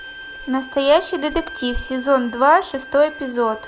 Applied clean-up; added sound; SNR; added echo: none; Bowed string instrument + Rattle; 14 dB; none.